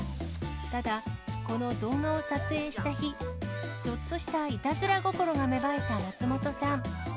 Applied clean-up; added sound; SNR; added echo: none; none; none; none.